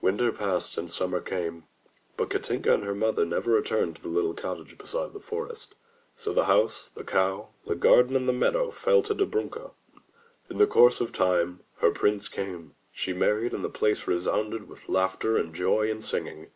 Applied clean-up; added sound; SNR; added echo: none; none; none; none.